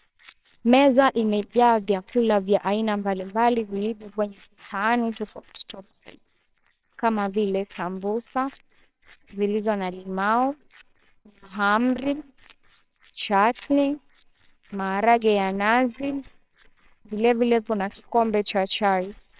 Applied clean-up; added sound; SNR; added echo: neural separator model SepFormer WHAMR!.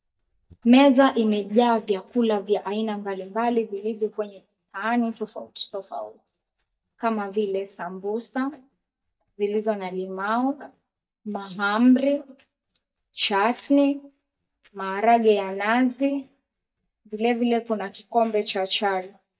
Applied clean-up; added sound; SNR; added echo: neural mask model DeepFilterNet 3.